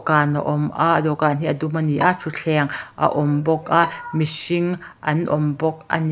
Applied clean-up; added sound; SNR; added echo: none; Bowed string instrument; 16 dB; none.